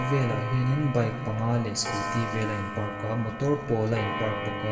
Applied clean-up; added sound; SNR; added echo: none; Clock; 7 dB; reverberation time 2.3 s.